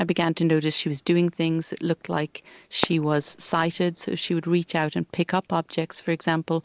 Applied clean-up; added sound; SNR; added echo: none; Fireworks; 18 dB; none.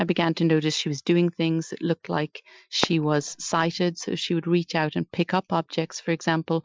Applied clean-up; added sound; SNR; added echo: classical method Wiener filter.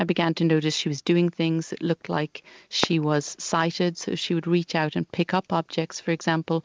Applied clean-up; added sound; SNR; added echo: neural mask model RNNoise.